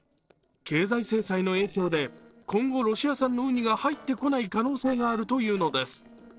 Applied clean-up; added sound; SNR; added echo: neural separator model SepFormer DNS4.